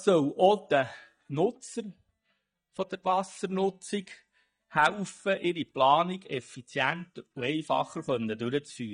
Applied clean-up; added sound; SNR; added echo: neural mask model DeepFilterNet 3.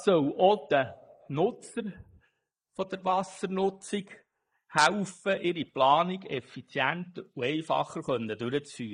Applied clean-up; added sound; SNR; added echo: neural mask model Resemble Enhance denoiser.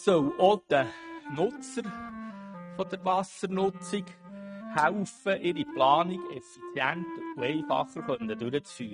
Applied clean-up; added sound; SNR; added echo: neural mask model RNNoise.